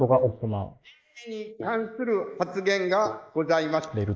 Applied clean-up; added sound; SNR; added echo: neural mask model Resemble Enhance denoiser.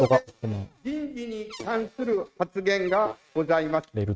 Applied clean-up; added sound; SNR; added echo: neural mask model RNNoise.